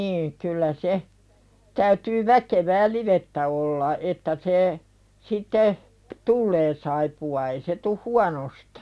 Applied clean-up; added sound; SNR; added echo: none; none; none; none.